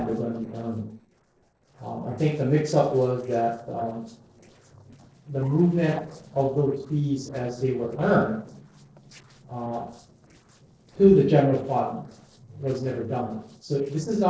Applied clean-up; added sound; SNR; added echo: neural separator model SepFormer DNS4.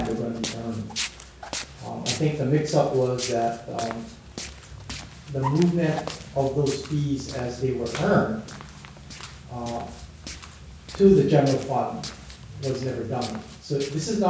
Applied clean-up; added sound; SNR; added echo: none; Walk, footsteps; 13 dB; reverberation time 0.6 s.